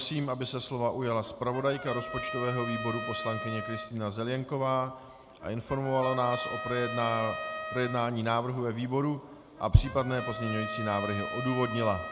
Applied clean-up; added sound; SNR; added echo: none; Trumpet; 9 dB; none.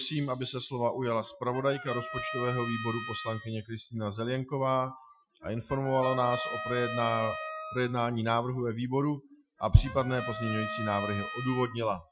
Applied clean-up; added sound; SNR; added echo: classical method Wiener filter.